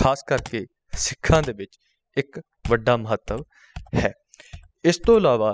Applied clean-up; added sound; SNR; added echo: classical method spectral subtraction.